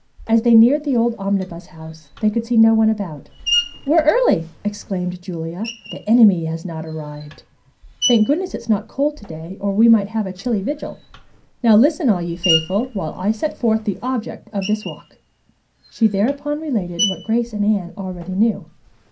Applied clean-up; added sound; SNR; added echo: none; Screech; 13 dB; reverberation time 0.3 s.